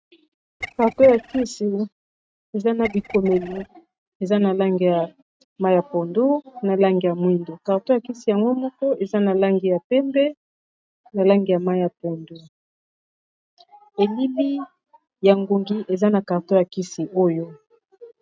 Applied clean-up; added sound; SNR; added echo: neural mask model RNNoise.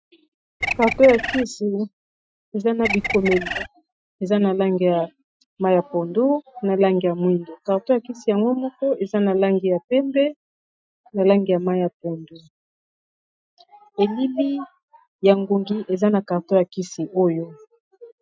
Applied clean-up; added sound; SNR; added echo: classical method Wiener filter.